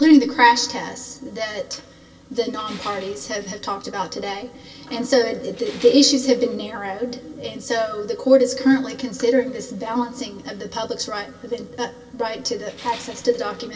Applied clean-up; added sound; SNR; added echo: none; Tools; 19 dB; reverberation time 0.2 s.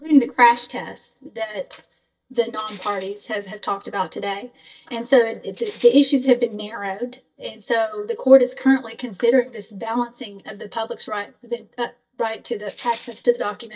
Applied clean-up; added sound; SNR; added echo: neural mask model DeepFilterNet 3.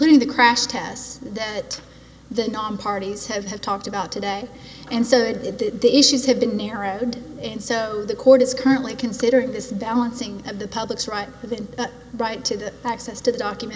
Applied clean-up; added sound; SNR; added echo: none; none; none; none.